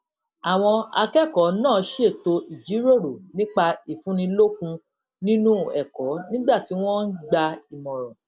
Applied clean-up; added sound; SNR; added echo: none; none; none; none.